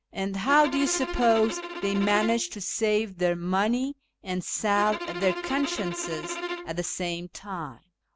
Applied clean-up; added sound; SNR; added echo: none; Bowed string instrument; 8 dB; none.